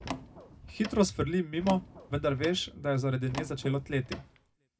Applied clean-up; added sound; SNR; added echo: none; Door; 12 dB; reverberation time 0.2 s.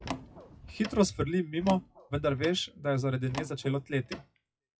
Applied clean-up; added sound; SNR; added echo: classical method WPE with log-MMSE.